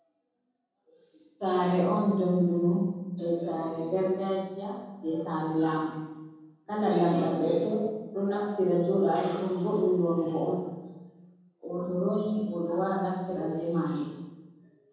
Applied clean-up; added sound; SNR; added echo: none; none; none; reverberation time 1.3 s.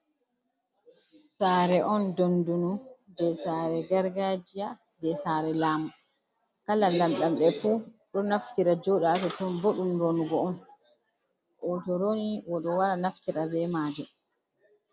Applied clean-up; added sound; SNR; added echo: none; none; none; none.